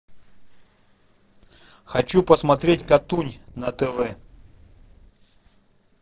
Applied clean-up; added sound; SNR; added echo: neural separator model SepFormer DNS4.